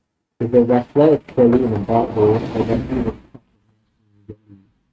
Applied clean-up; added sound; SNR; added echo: neural mask model RNNoise.